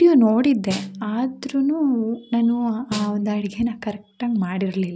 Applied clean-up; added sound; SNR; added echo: none; Snare drum; 16 dB; none.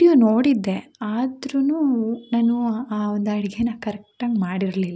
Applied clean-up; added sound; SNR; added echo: none; none; none; none.